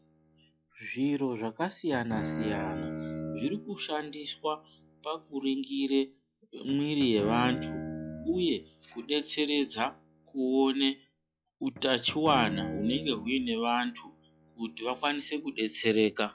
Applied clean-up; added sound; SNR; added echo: classical method log-MMSE.